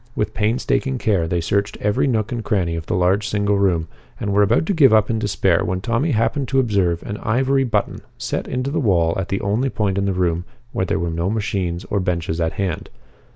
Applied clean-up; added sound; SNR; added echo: none; none; none; none.